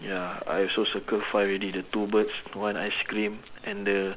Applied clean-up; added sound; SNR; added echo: none; Domestic sounds, home sounds; 19 dB; none.